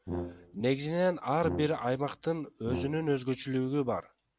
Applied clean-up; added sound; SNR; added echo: none; Brass instrument; 10 dB; none.